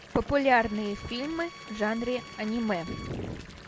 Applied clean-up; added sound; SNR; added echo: none; Bowed string instrument + Fill (with liquid) / Bathtub (filling or washing) / Water tap, faucet; 16 dB; none.